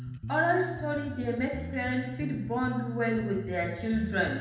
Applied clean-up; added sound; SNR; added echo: none; Bass guitar; 8 dB; reverberation time 0.9 s.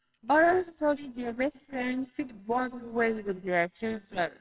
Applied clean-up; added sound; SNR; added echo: neural separator model SepFormer WHAMR!.